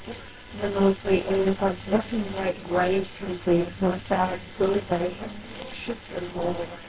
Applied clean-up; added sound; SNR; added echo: neural separator model SepFormer WHAMR!.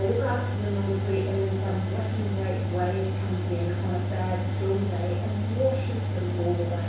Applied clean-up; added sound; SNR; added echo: none; Mechanical fan; -3 dB; reverberation time 0.7 s.